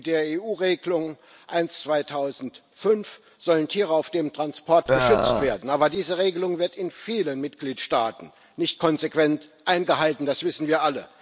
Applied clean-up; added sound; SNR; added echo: none; Burping, eructation; -3 dB; none.